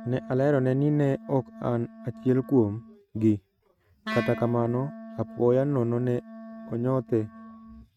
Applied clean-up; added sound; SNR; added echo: neural mask model RNNoise.